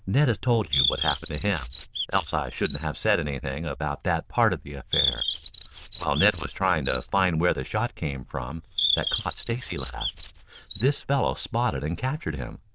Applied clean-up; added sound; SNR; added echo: neural diffusion model UNIVERSE++.